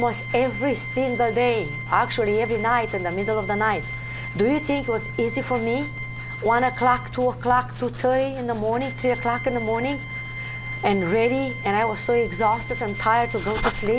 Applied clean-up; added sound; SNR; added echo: none; Writing + Organ; 7 dB; none.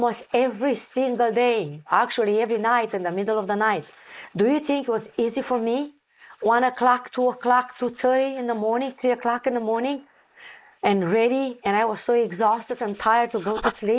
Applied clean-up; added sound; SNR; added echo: neural mask model Resemble Enhance denoiser.